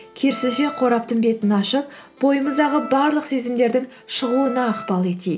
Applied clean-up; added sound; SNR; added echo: none; Wind instrument, woodwind instrument; 15 dB; none.